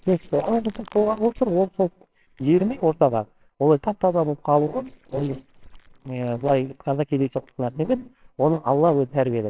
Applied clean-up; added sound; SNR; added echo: neural separator model SepFormer WHAMR!.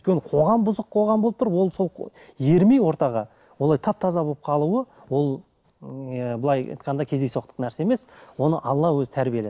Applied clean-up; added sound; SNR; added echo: none; none; none; none.